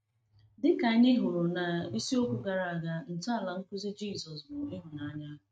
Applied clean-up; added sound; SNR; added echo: neural mask model RNNoise.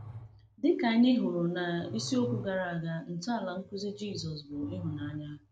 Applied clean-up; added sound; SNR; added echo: none; Growling; 15 dB; none.